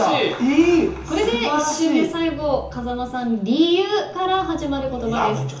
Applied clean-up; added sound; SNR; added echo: none; Growling; 18 dB; reverberation time 0.7 s.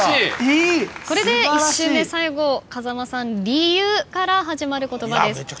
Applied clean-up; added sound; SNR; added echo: none; none; none; none.